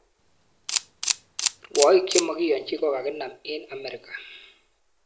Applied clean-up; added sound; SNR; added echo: none; Camera; 3 dB; none.